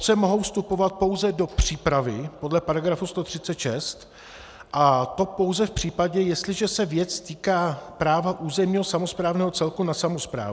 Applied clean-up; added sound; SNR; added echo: none; none; none; none.